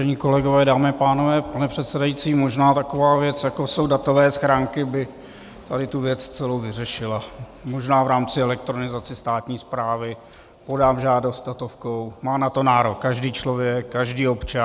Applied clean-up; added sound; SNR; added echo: none; none; none; none.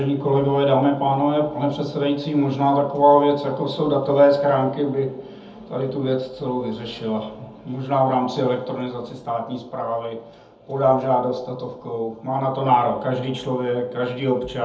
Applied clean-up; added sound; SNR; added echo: none; none; none; reverberation time 0.6 s.